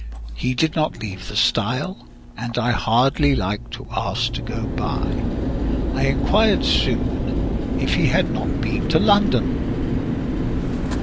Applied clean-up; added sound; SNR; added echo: none; Mechanical fan; 0 dB; none.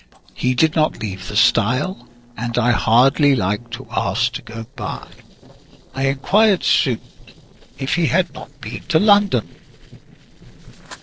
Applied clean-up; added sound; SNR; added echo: neural separator model SepFormer DNS4.